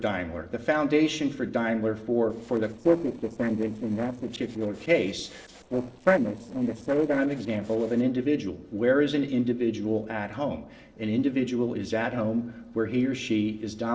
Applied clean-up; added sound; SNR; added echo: neural separator model SepFormer DNS4.